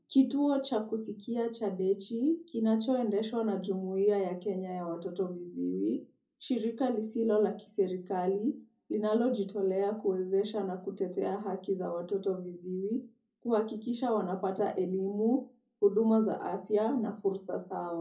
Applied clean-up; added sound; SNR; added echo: none; none; none; reverberation time 0.4 s.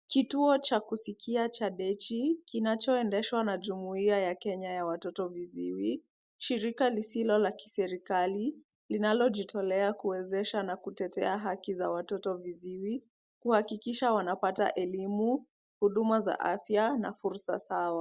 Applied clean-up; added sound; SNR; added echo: none; none; none; none.